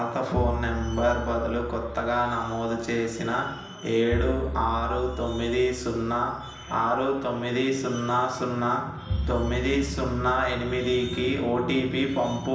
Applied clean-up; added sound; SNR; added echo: none; Bowed string instrument; 8 dB; reverberation time 0.9 s.